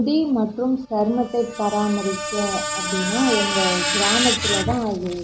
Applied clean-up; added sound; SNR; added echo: none; Screech; 3 dB; none.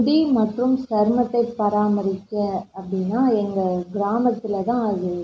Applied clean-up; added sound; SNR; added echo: none; none; none; none.